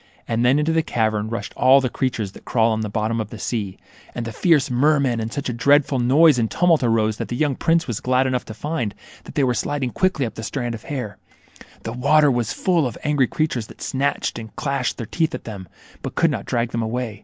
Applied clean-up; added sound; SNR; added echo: none; none; none; none.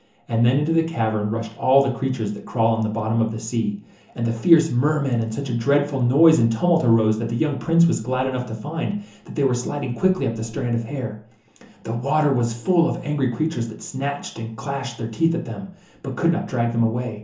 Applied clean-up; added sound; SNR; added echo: none; none; none; reverberation time 0.8 s.